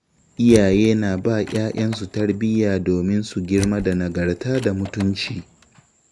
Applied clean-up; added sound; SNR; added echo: none; Door; 18 dB; none.